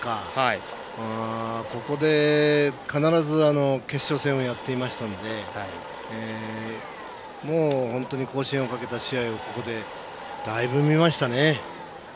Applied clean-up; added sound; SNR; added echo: none; Domestic sounds, home sounds; 14 dB; none.